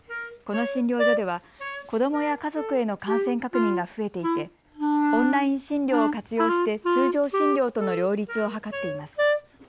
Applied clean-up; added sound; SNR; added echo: none; Wind instrument, woodwind instrument; 0 dB; none.